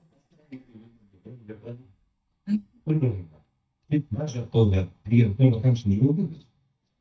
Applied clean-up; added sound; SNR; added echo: neural mask model DeepFilterNet 3.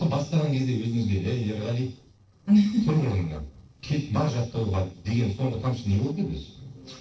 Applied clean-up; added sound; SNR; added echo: neural separator model SepFormer DNS4.